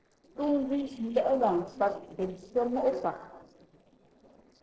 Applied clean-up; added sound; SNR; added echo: neural separator model SepFormer DNS4.